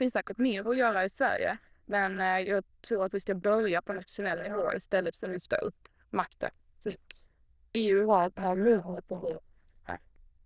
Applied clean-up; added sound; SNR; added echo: neural diffusion model UNIVERSE++.